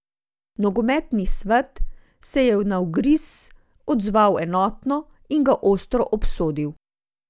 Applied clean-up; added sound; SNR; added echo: none; none; none; none.